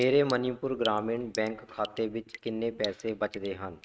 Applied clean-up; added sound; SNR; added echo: neural mask model RNNoise.